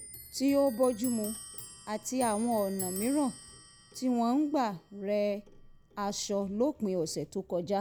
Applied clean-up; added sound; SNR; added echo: none; Clock; 15 dB; none.